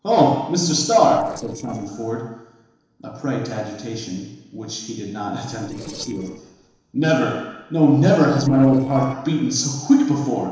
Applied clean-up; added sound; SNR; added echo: neural separator model SepFormer DNS4.